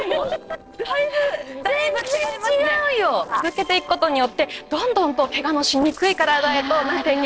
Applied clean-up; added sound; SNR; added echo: neural separator model SepFormer DNS4.